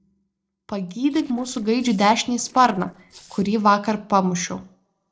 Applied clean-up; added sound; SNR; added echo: neural separator model SepFormer DNS4.